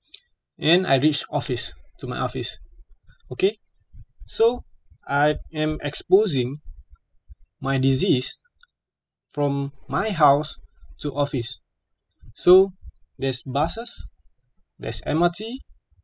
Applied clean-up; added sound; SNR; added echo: classical method spectral subtraction.